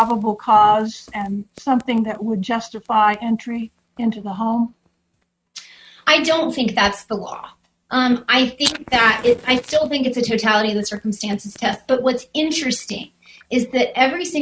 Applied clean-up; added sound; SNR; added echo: neural mask model RNNoise.